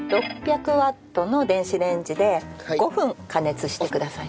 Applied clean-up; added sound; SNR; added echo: none; none; none; none.